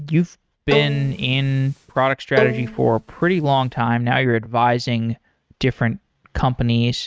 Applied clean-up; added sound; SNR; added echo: neural mask model RNNoise.